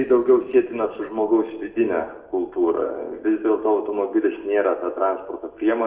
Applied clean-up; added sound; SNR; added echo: neural separator model SepFormer DNS4.